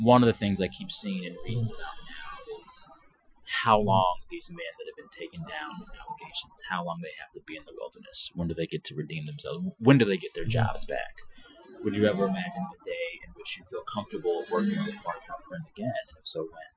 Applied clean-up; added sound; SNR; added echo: classical method Wiener filter.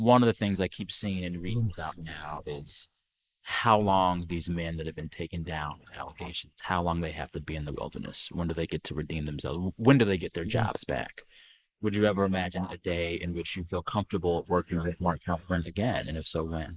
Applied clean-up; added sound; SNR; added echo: neural mask model Resemble Enhance denoiser.